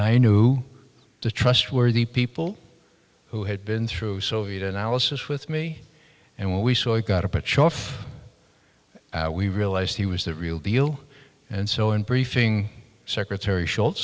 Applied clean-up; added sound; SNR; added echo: none; none; none; none.